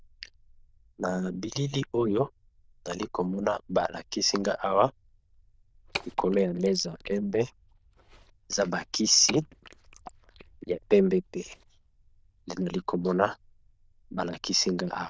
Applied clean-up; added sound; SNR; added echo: neural diffusion model UNIVERSE++.